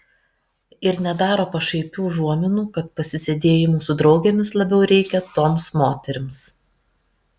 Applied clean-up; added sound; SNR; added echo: none; none; none; none.